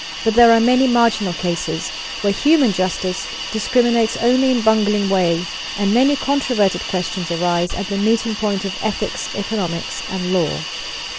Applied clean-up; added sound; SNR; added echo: none; Hiss; 9 dB; none.